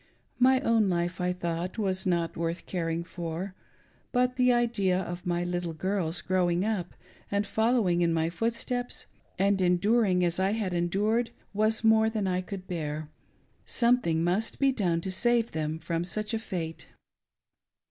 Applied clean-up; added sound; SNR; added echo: none; none; none; none.